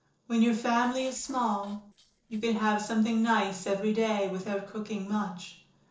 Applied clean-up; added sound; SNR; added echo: neural separator model SepFormer DNS4.